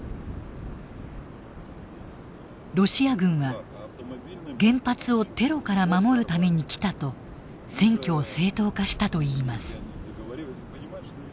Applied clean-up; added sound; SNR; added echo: none; none; none; none.